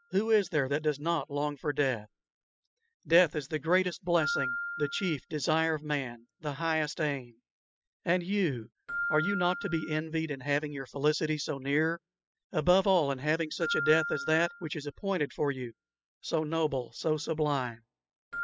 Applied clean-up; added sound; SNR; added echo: classical method spectral subtraction.